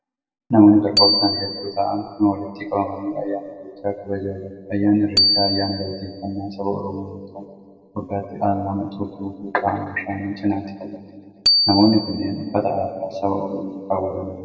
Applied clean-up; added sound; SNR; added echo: none; Bicycle bell; 4 dB; reverberation time 2.0 s.